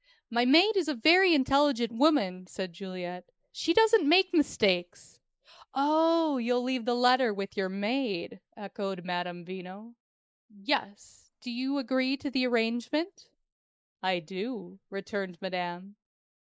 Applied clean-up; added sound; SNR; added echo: neural mask model Resemble Enhance denoiser.